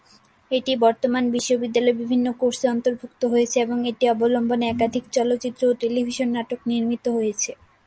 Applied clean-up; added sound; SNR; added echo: none; none; none; none.